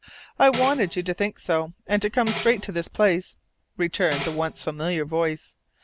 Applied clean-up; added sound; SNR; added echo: none; Tambourine; 12 dB; none.